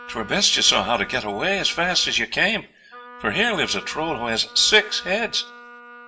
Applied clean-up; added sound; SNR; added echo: none; Wind instrument, woodwind instrument; 19 dB; reverberation time 0.3 s.